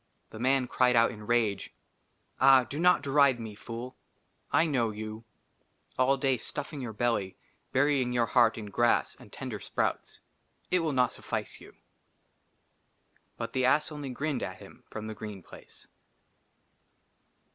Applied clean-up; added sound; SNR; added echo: none; none; none; none.